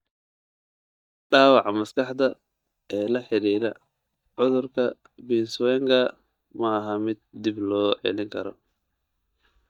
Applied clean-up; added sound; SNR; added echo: neural mask model DeepFilterNet 3.